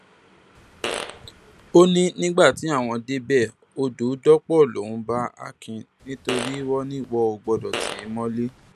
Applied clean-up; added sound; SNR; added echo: none; Fart; 12 dB; none.